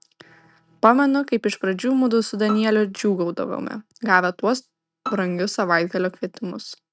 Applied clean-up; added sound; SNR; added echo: neural mask model RNNoise.